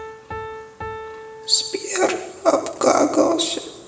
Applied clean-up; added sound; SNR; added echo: none; Piano; 15 dB; reverberation time 2.9 s.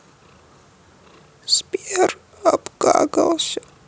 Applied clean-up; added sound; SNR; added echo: none; none; none; none.